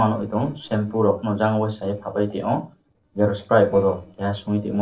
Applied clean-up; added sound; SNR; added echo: neural separator model SepFormer DNS4.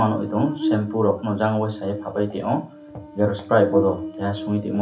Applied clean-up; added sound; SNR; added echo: none; Buzz; 8 dB; reverberation time 0.3 s.